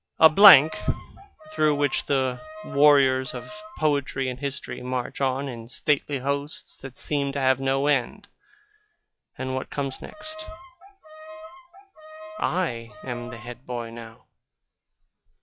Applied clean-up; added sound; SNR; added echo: classical method log-MMSE.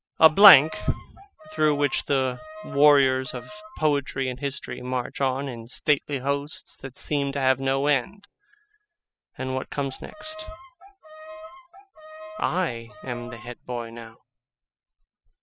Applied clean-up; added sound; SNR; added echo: classical method spectral subtraction.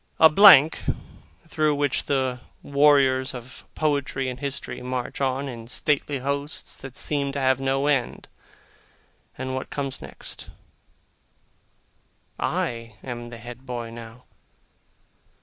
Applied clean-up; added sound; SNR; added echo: none; none; none; none.